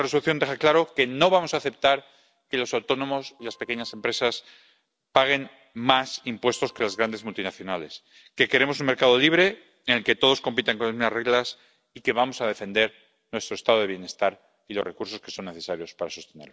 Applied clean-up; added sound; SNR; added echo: neural separator model SepFormer DNS4.